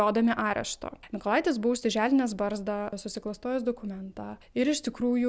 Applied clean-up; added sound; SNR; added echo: none; none; none; none.